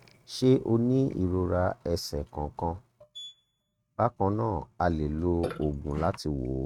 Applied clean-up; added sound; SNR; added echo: neural mask model RNNoise.